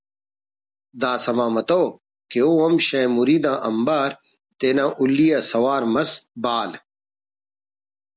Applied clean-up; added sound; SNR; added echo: none; none; none; none.